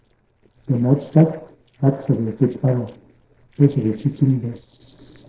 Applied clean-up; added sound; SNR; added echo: neural separator model SepFormer DNS4.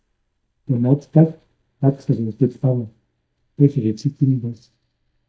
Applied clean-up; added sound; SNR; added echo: neural mask model DeepFilterNet 3.